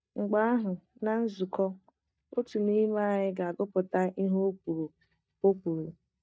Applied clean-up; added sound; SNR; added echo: neural mask model DeepFilterNet 3.